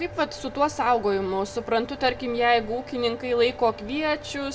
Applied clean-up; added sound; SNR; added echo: none; none; none; reverberation time 0.9 s.